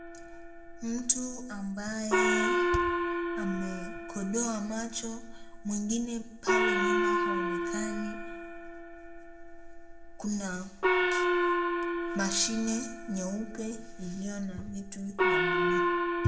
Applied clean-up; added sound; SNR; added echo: none; Gong; -4 dB; reverberation time 0.7 s.